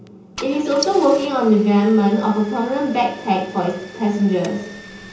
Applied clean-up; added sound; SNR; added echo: none; Engine starting / Car; 18 dB; reverberation time 0.6 s.